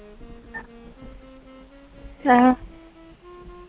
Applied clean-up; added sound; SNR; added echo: none; Thunder / Rain + Wind instrument, woodwind instrument; 18 dB; none.